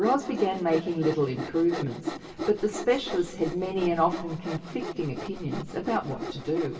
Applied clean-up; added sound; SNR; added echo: none; Sawing; 9 dB; reverberation time 1.6 s.